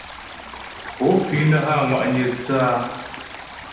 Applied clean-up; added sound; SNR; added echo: none; Stream; 14 dB; reverberation time 0.9 s.